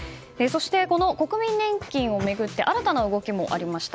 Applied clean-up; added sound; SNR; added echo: none; none; none; none.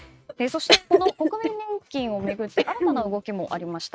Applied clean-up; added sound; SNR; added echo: neural mask model RNNoise.